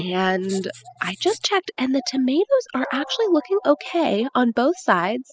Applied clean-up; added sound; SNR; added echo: classical method spectral subtraction.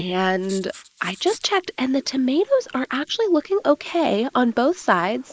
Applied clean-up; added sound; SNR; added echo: neural mask model Resemble Enhance denoiser.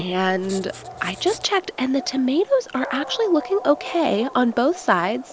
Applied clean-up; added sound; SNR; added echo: none; Writing + Dog; 16 dB; none.